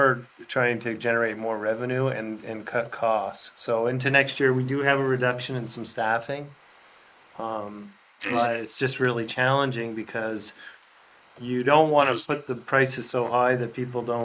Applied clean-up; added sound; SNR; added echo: neural mask model Resemble Enhance denoiser.